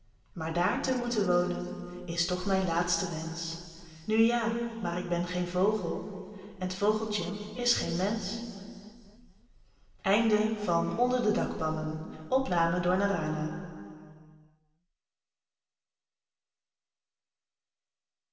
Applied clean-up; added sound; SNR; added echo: none; none; none; reverberation time 2.5 s.